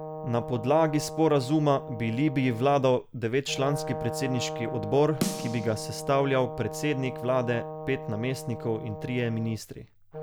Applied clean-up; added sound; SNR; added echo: none; Snare drum + Brass instrument; 9 dB; none.